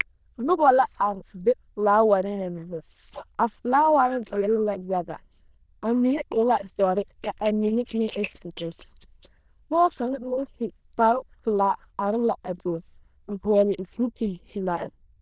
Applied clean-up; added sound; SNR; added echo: neural diffusion model UNIVERSE++.